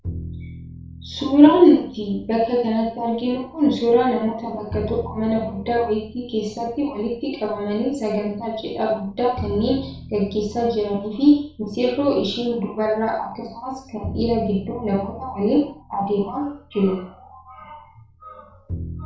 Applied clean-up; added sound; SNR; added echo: none; Bowed string instrument; 16 dB; reverberation time 0.4 s.